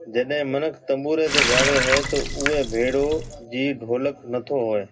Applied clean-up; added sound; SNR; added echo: none; Water tap, faucet; 0 dB; reverberation time 0.2 s.